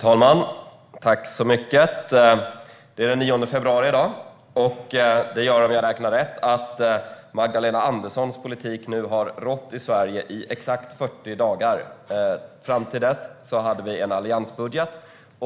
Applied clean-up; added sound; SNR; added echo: none; none; none; none.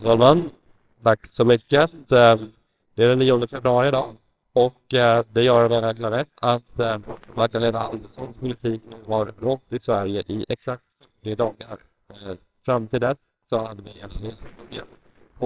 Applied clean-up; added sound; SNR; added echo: neural separator model SepFormer WHAMR!.